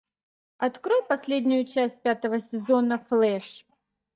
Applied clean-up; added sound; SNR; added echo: neural mask model DeepFilterNet 3.